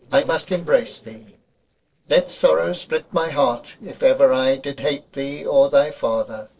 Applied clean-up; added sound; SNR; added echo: neural separator model SepFormer DNS4.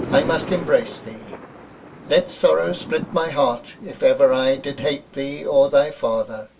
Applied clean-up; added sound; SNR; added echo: none; Thunder; 14 dB; reverberation time 0.1 s.